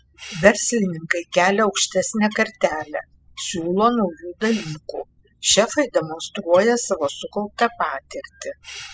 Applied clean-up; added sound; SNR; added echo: classical method spectral subtraction.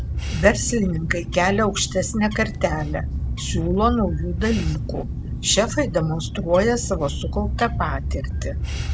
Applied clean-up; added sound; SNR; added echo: none; Bird; 4 dB; none.